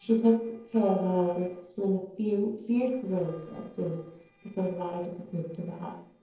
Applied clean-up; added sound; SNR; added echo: neural separator model SepFormer DNS4.